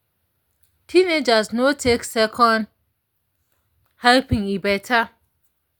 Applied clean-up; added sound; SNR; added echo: none; none; none; none.